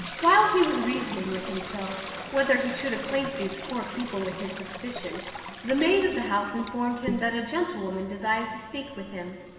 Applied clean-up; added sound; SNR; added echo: none; Toilet flush; 11 dB; reverberation time 2.1 s.